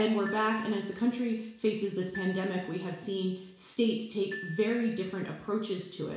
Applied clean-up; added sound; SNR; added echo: none; Glockenspiel; 17 dB; reverberation time 0.7 s.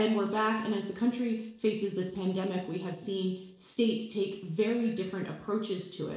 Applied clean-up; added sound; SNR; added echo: neural separator model SepFormer DNS4.